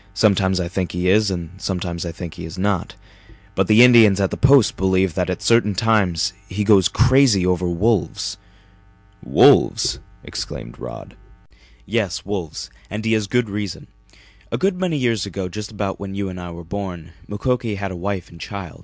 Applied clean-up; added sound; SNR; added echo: none; none; none; none.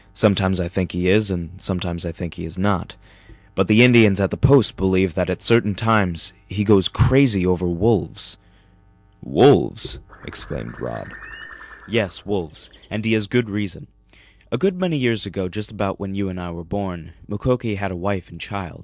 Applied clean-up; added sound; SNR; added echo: neural separator model SepFormer DNS4.